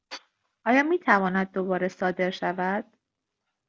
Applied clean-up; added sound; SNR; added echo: none; none; none; none.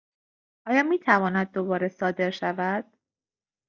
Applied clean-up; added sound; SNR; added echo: neural mask model DeepFilterNet 3.